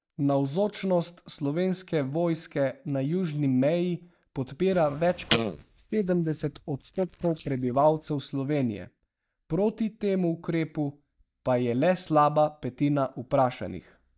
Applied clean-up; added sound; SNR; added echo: neural mask model DeepFilterNet 3.